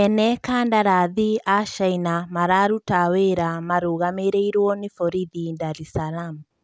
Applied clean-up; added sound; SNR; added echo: none; none; none; none.